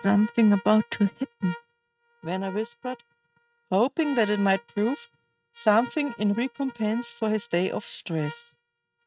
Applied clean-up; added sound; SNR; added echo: neural mask model RNNoise.